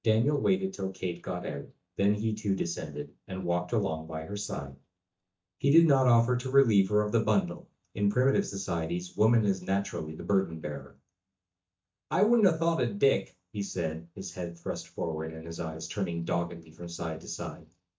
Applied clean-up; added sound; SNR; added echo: neural mask model DeepFilterNet 3.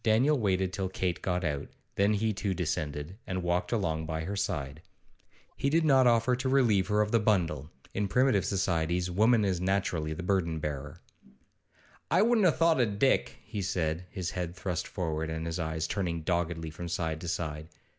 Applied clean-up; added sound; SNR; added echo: none; none; none; none.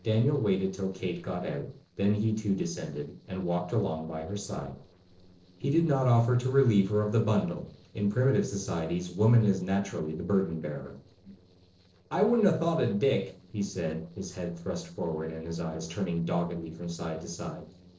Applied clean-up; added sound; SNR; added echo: neural separator model SepFormer DNS4.